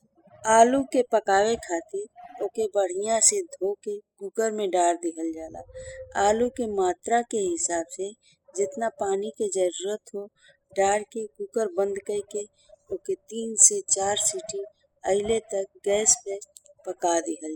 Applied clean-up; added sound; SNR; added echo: classical method spectral subtraction.